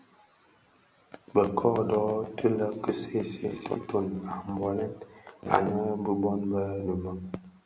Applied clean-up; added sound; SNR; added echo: none; none; none; none.